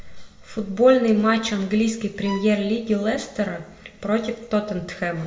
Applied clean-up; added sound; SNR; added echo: none; Bowed string instrument; 17 dB; reverberation time 0.9 s.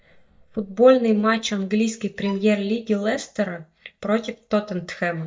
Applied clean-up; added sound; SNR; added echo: neural mask model DeepFilterNet 3.